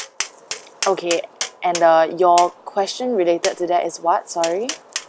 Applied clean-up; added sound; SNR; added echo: none; Tap; 12 dB; none.